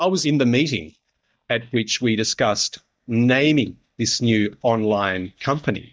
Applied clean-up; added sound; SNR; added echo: neural mask model DeepFilterNet 3.